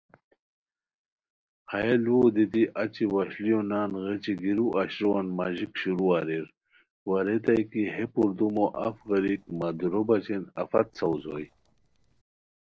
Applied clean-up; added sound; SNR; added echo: neural separator model SepFormer DNS4.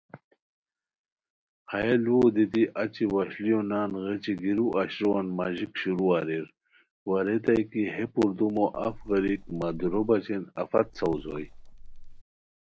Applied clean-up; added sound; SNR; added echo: none; Wind; 15 dB; none.